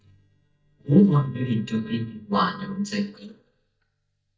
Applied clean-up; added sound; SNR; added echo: neural mask model DeepFilterNet 3.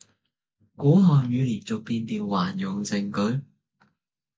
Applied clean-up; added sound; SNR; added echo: none; none; none; none.